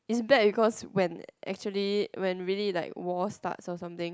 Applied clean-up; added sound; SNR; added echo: none; none; none; none.